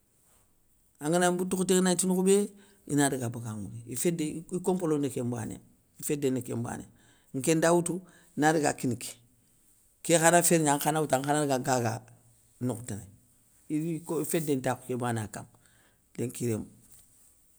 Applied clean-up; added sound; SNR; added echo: none; none; none; none.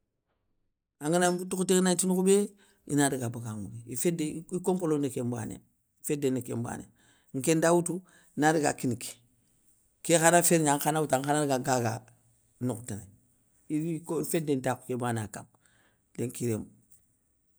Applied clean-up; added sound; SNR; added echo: neural mask model DeepFilterNet 3.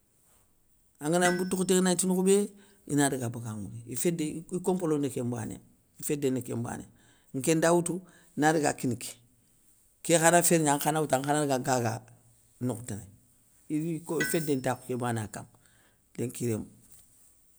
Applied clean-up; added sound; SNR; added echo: none; Tools; 15 dB; none.